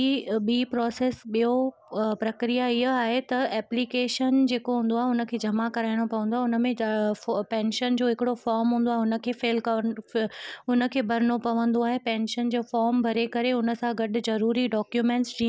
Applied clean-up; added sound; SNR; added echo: none; none; none; none.